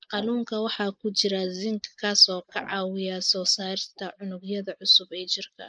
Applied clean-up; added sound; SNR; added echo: neural mask model Resemble Enhance denoiser.